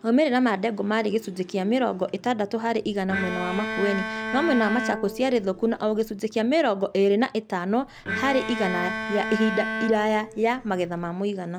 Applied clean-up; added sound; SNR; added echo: none; Bowed string instrument; 7 dB; none.